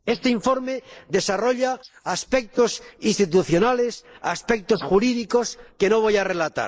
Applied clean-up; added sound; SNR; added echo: neural mask model Resemble Enhance denoiser.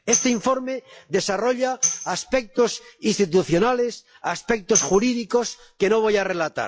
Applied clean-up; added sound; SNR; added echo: classical method log-MMSE.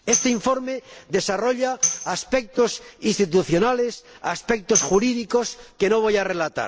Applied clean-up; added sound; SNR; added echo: none; Tambourine; 7 dB; none.